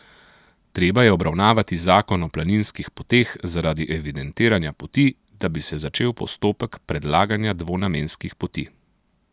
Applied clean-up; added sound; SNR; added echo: none; none; none; none.